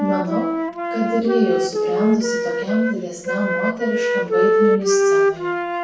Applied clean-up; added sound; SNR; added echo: none; Wind instrument, woodwind instrument; -3 dB; reverberation time 0.6 s.